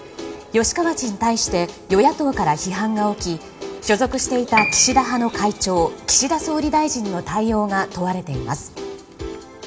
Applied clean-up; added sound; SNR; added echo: none; Piano; 15 dB; reverberation time 0.5 s.